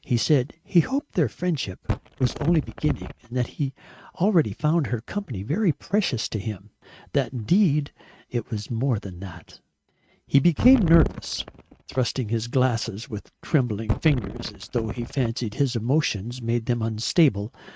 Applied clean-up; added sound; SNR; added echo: neural mask model RNNoise.